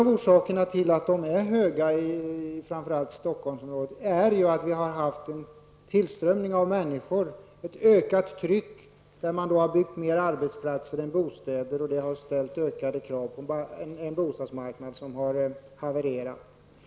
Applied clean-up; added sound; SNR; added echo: none; none; none; none.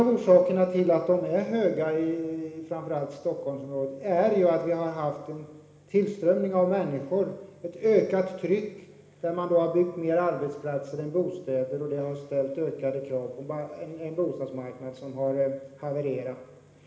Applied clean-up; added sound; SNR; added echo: none; none; none; reverberation time 1.1 s.